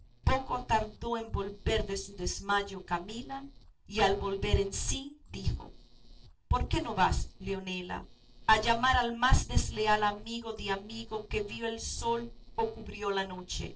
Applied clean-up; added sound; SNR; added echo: neural separator model SepFormer DNS4.